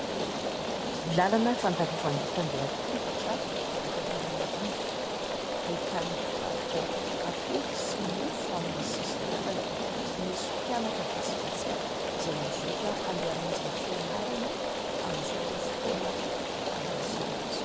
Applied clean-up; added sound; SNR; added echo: none; Rain; -4 dB; none.